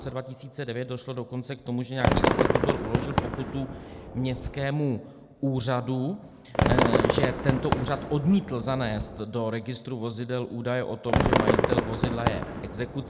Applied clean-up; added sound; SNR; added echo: none; Fireworks; -1 dB; none.